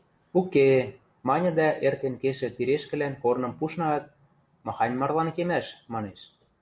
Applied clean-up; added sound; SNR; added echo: none; none; none; none.